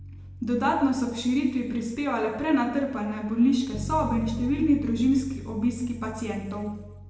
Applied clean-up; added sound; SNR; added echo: none; Bass guitar; 13 dB; reverberation time 1.0 s.